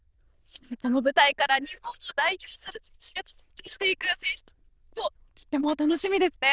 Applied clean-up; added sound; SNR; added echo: neural diffusion model UNIVERSE++.